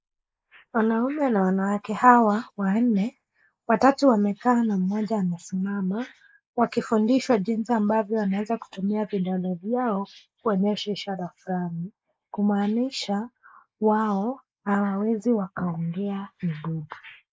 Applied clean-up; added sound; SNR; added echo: neural mask model Resemble Enhance denoiser.